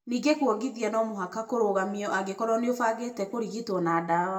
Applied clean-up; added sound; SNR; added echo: none; none; none; reverberation time 0.5 s.